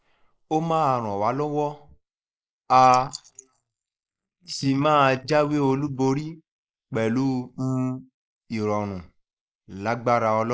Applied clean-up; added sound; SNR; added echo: neural mask model Resemble Enhance denoiser.